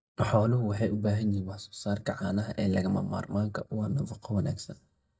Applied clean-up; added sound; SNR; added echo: neural mask model DeepFilterNet 3.